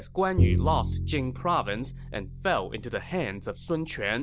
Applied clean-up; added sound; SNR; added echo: none; Bowed string instrument; 1 dB; none.